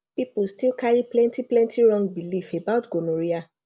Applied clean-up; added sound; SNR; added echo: none; none; none; none.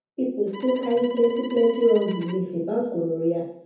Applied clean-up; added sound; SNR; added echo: none; Bowed string instrument; 19 dB; reverberation time 0.7 s.